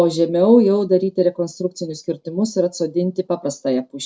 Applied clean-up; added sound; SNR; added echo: none; none; none; none.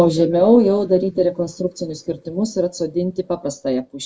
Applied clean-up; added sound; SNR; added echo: neural mask model Resemble Enhance denoiser.